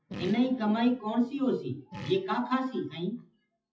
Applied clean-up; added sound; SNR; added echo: classical method WPE with log-MMSE.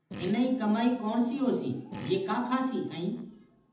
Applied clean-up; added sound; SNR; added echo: none; Fart; 17 dB; reverberation time 0.8 s.